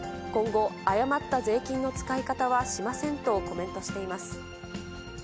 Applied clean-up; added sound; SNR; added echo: none; none; none; none.